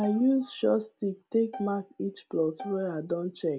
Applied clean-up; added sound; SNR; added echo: none; Bowed string instrument; 18 dB; none.